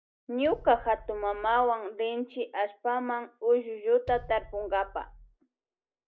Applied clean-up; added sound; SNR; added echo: neural mask model DeepFilterNet 3.